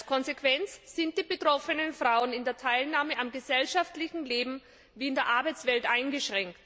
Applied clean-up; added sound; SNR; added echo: none; none; none; none.